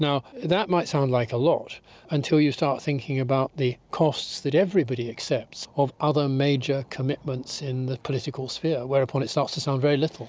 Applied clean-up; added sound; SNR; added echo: none; none; none; none.